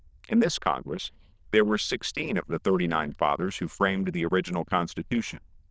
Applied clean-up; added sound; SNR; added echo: neural diffusion model UNIVERSE++.